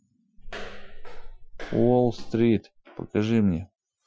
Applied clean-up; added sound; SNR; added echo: classical method Wiener filter.